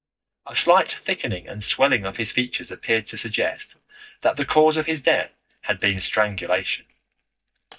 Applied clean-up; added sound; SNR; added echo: neural mask model DeepFilterNet 3.